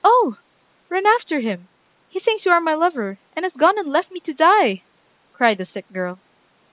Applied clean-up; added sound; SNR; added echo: none; none; none; none.